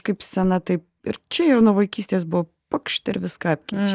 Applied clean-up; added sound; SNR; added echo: neural mask model DeepFilterNet 3.